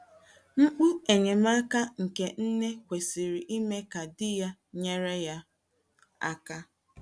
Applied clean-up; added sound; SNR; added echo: none; none; none; none.